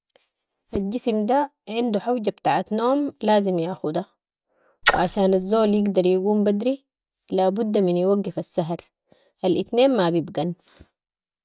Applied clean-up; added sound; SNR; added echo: none; Splash, splatter; 4 dB; none.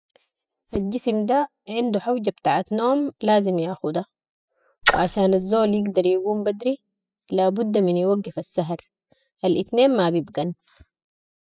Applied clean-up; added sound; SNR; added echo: classical method spectral subtraction.